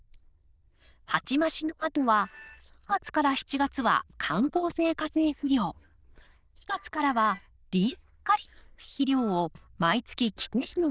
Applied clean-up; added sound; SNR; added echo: neural diffusion model UNIVERSE++.